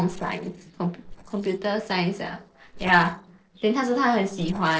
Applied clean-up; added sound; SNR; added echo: neural separator model SepFormer DNS4.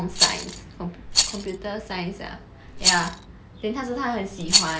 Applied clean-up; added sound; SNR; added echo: none; Rattle; -3 dB; none.